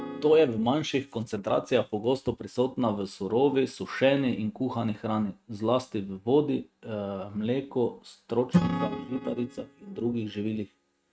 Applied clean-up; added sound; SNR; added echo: neural mask model RNNoise.